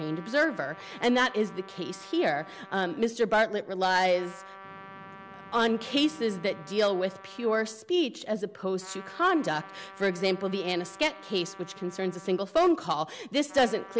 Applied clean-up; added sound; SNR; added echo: none; Trumpet; 20 dB; none.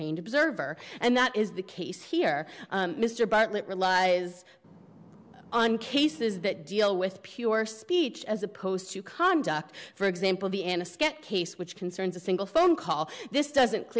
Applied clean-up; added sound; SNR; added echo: none; none; none; none.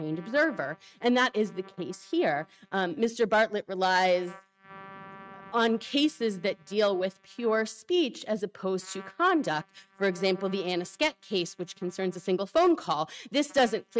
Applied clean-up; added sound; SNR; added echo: neural mask model RNNoise.